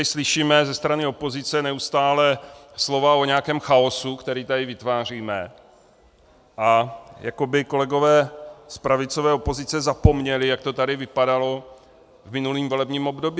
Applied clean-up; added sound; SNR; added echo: none; none; none; none.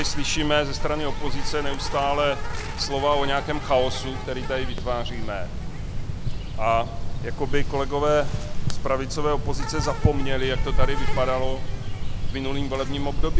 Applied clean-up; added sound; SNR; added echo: none; Insect; -3 dB; none.